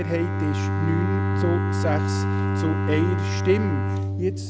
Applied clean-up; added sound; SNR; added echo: none; Bowed string instrument; -4 dB; none.